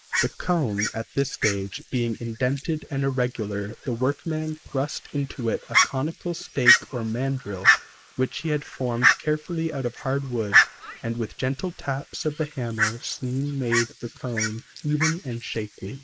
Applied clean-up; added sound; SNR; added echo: neural mask model Resemble Enhance denoiser.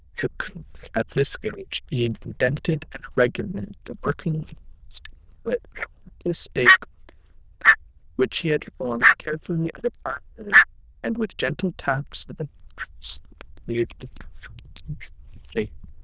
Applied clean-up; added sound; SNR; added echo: neural diffusion model UNIVERSE++.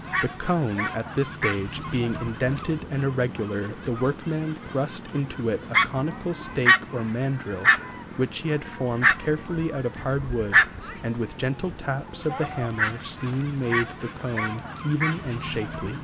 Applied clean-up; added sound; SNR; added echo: none; Fowl; 1 dB; none.